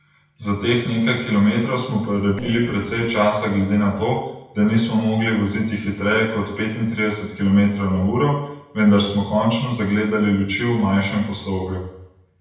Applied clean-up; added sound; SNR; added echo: neural separator model SepFormer DNS4.